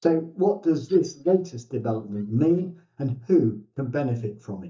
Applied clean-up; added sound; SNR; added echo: neural mask model DeepFilterNet 3.